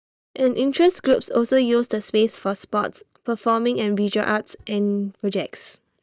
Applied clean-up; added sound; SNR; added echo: neural mask model DeepFilterNet 3.